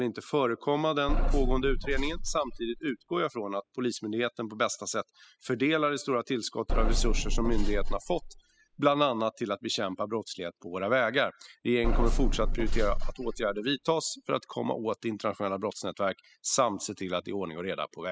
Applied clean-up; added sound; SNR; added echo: classical method spectral subtraction.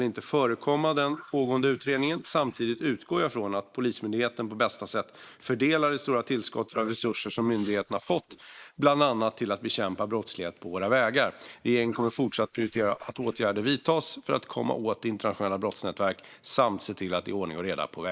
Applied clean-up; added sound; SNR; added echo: neural mask model Resemble Enhance denoiser.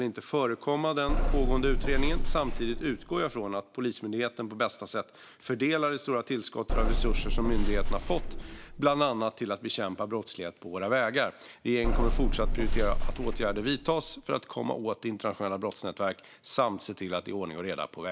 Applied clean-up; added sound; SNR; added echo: none; Bus / Engine; -4 dB; none.